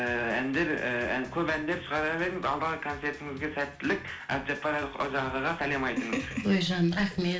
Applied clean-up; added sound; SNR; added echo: none; none; none; reverberation time 0.4 s.